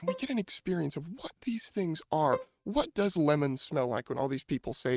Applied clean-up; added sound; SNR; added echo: neural mask model RNNoise.